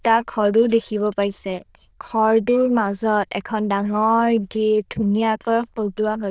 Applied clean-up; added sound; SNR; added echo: neural diffusion model UNIVERSE++.